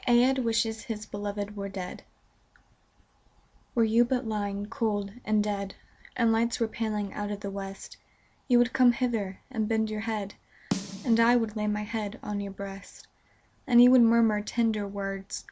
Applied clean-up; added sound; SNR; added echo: none; Snare drum; 11 dB; none.